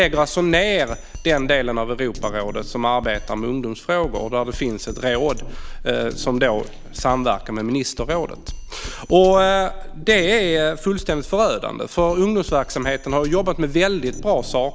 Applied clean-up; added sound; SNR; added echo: none; Drum kit; 11 dB; none.